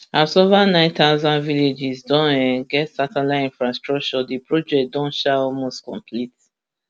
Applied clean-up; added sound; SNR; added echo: none; none; none; none.